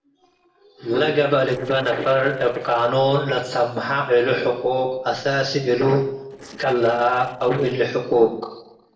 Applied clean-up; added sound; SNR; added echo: neural separator model SepFormer DNS4.